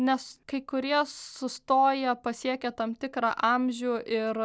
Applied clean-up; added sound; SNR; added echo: none; none; none; none.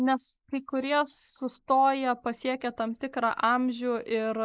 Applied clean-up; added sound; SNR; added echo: neural mask model Resemble Enhance denoiser.